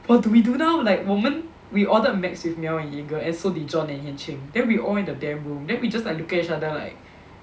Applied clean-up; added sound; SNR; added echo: none; none; none; none.